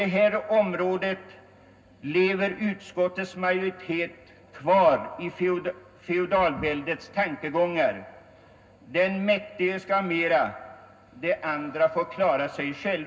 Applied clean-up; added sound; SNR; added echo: none; none; none; reverberation time 0.4 s.